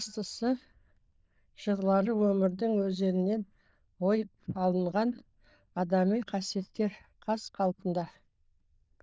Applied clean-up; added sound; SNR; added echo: neural diffusion model UNIVERSE++.